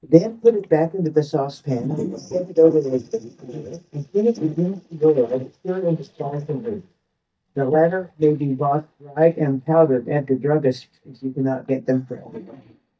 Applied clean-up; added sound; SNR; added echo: neural mask model DeepFilterNet 3.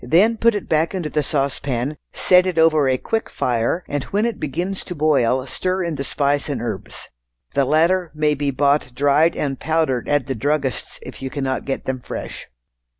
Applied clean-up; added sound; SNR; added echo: none; none; none; none.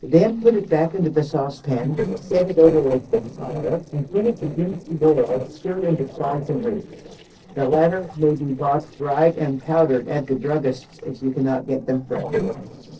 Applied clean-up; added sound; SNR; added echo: neural separator model SepFormer DNS4.